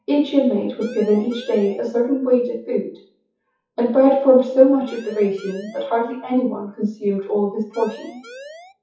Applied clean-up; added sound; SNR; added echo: classical method WPE with log-MMSE.